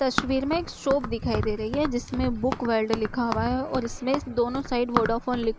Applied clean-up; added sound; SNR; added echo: none; Run; 7 dB; none.